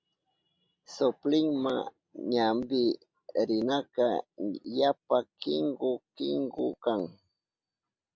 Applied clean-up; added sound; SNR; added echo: none; none; none; none.